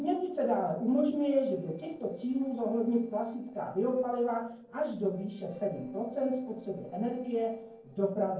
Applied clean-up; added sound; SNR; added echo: neural separator model SepFormer DNS4.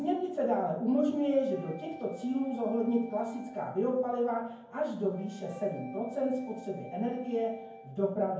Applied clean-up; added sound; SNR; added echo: none; Wind instrument, woodwind instrument; 20 dB; reverberation time 0.9 s.